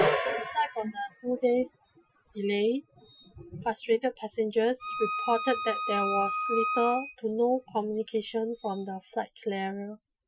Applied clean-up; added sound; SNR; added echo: classical method Wiener filter.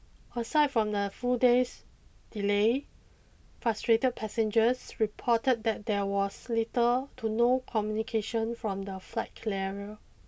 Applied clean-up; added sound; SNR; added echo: none; none; none; none.